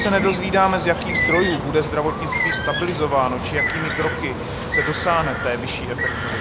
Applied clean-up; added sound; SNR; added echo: none; Bird; 2 dB; none.